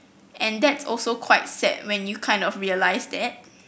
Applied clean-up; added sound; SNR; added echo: none; none; none; none.